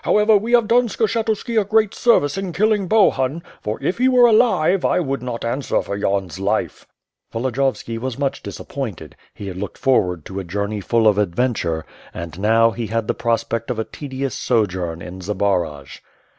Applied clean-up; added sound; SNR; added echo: none; none; none; none.